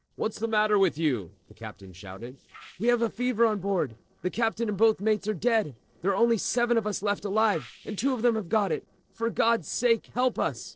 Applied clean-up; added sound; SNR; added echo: neural separator model SepFormer DNS4.